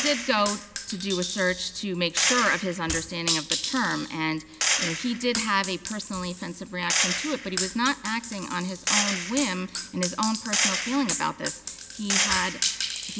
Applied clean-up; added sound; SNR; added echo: none; Gunshot, gunfire; 1 dB; none.